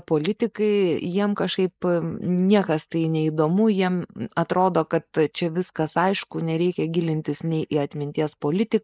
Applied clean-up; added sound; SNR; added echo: neural mask model Resemble Enhance denoiser.